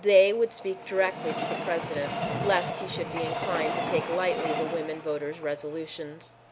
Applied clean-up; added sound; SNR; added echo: none; Train; 6 dB; none.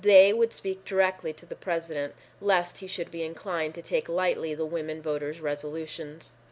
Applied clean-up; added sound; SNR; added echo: none; none; none; none.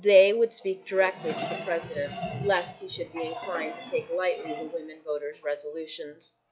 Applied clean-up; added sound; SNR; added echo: classical method log-MMSE.